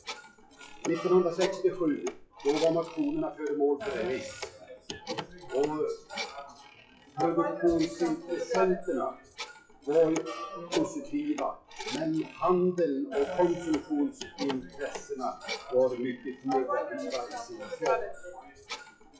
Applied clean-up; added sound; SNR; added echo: classical method WPE with log-MMSE.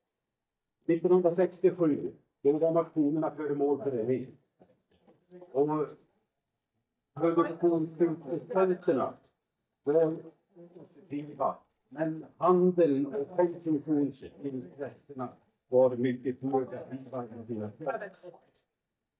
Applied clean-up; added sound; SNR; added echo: neural mask model DeepFilterNet 3.